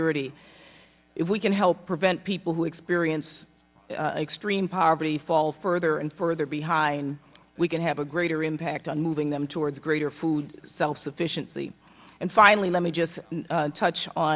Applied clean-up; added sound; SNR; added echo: none; none; none; none.